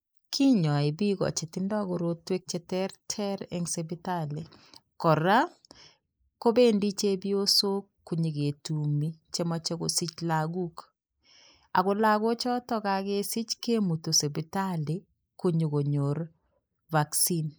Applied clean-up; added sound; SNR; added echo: neural mask model Resemble Enhance denoiser.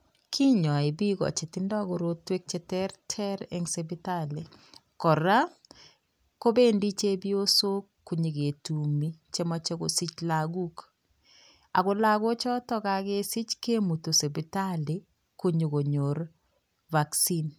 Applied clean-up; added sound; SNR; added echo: none; none; none; none.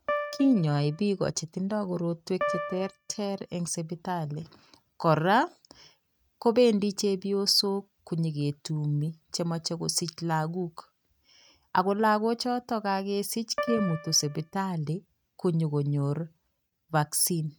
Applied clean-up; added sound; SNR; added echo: neural mask model RNNoise.